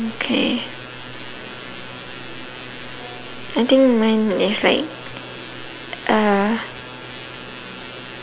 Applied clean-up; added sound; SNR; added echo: none; none; none; none.